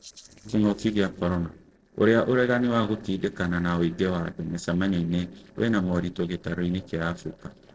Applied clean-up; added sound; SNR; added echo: neural separator model SepFormer DNS4.